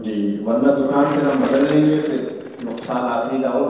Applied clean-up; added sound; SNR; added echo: none; Bicycle; 17 dB; reverberation time 1.2 s.